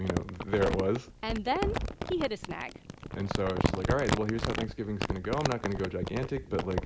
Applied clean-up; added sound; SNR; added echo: none; Crumpling, crinkling; 2 dB; none.